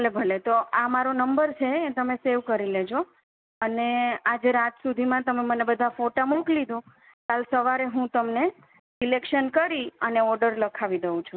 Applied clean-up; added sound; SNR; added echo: none; none; none; none.